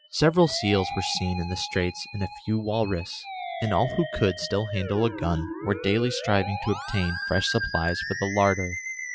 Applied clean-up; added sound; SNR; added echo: classical method Wiener filter.